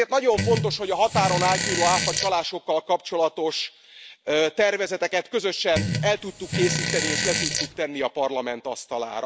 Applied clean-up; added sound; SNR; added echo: none; Fart; 2 dB; none.